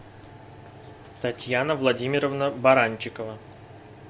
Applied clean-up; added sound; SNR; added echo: none; none; none; none.